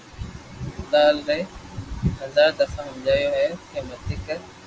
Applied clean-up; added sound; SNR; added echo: none; none; none; none.